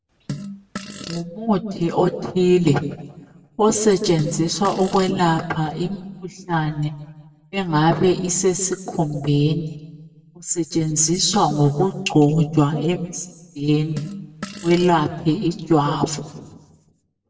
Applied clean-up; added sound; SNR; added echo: none; Fart; 13 dB; reverberation time 1.0 s.